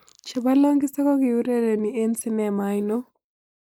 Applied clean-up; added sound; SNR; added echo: neural mask model Resemble Enhance denoiser.